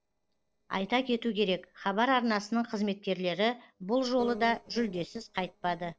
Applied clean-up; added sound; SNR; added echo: neural separator model SepFormer DNS4.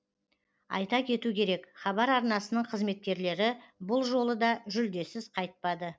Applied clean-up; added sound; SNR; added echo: none; none; none; none.